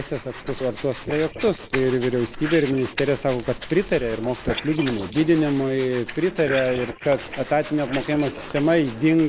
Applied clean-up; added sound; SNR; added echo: neural mask model Resemble Enhance denoiser.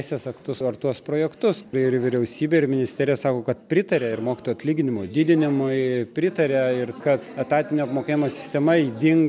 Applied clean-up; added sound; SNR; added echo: none; none; none; none.